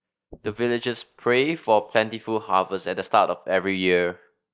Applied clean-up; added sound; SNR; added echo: neural mask model DeepFilterNet 3.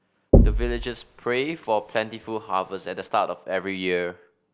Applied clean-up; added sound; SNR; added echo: none; Knock; -4 dB; none.